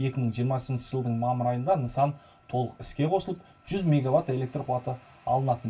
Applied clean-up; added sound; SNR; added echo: none; none; none; reverberation time 0.2 s.